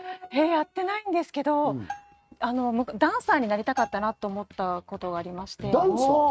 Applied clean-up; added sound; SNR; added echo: neural mask model RNNoise.